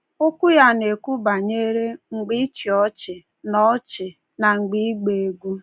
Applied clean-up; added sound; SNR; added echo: none; none; none; none.